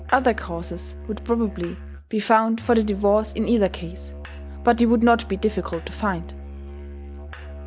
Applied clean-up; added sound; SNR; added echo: none; Musical instrument; 12 dB; none.